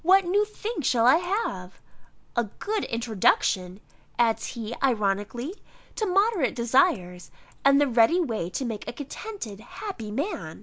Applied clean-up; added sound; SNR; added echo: none; Computer keyboard; 20 dB; none.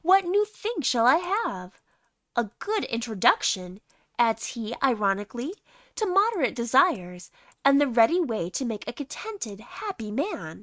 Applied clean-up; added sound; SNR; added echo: neural mask model RNNoise.